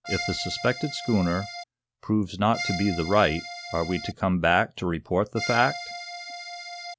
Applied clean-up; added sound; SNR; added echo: none; Accordion; 9 dB; none.